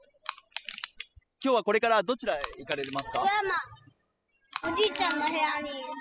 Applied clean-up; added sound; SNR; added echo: classical method spectral subtraction.